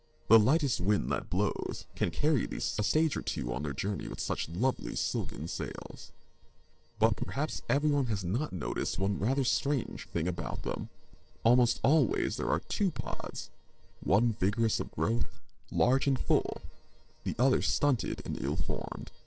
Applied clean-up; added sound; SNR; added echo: neural separator model SepFormer DNS4.